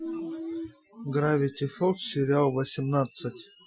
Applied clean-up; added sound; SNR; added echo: classical method Wiener filter.